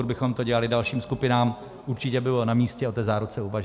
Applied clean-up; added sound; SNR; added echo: none; none; none; none.